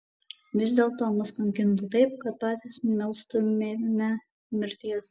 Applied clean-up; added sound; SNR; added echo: none; none; none; none.